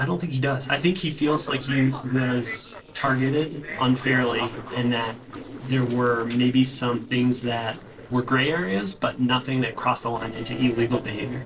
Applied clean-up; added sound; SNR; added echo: neural separator model SepFormer DNS4.